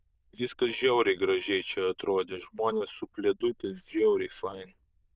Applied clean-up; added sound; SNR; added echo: neural diffusion model UNIVERSE++.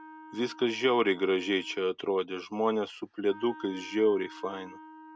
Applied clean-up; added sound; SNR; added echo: none; Wind instrument, woodwind instrument; 20 dB; none.